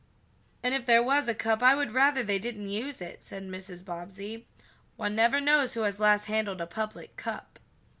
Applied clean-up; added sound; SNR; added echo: none; none; none; none.